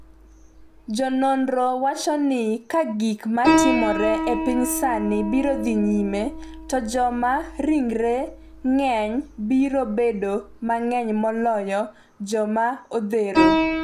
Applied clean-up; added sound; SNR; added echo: none; Piano; 5 dB; none.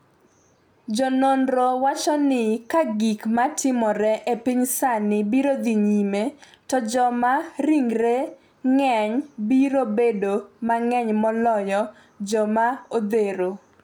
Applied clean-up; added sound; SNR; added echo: none; none; none; none.